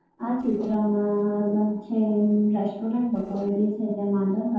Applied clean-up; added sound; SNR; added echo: neural separator model SepFormer DNS4.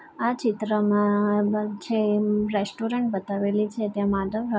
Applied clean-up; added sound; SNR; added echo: none; none; none; none.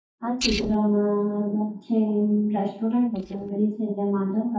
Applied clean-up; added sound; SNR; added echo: neural mask model DeepFilterNet 3.